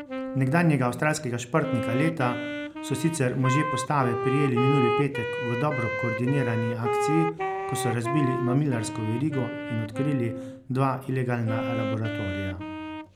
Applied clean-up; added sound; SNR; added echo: none; Wind instrument, woodwind instrument; 4 dB; none.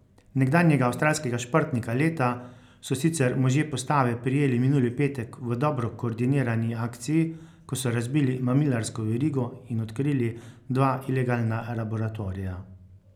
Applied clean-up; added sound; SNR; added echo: none; none; none; none.